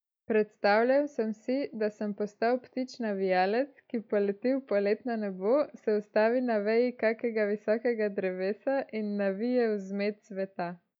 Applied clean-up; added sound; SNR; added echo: none; none; none; none.